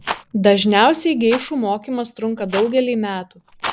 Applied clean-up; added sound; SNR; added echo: none; Rattle; 14 dB; none.